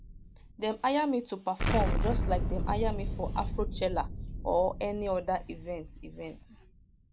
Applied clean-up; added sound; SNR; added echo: none; Explosion; 1 dB; none.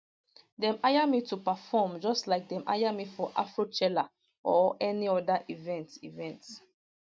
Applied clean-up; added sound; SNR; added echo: none; none; none; none.